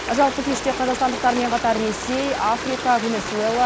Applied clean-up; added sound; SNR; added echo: none; Stream; 7 dB; none.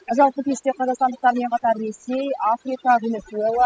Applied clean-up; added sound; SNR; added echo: classical method spectral subtraction.